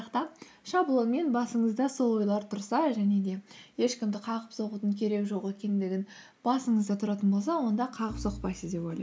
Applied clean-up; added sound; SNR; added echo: none; none; none; none.